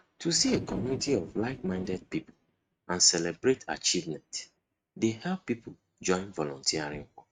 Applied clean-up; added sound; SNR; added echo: neural mask model RNNoise.